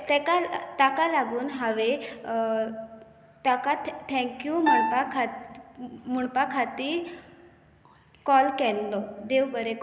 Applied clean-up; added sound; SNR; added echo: none; Piano; 1 dB; none.